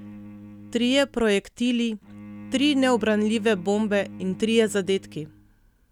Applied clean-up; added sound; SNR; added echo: none; Bowed string instrument; 17 dB; none.